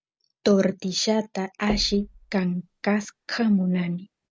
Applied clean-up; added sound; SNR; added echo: none; Knock; 15 dB; none.